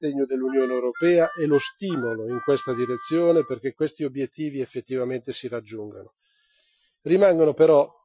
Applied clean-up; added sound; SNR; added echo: classical method Wiener filter.